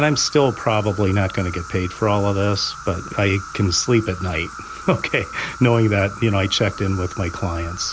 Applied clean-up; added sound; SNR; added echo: none; Insect; 14 dB; none.